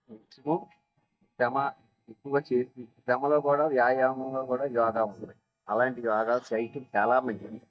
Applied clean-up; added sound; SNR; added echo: neural mask model DeepFilterNet 3.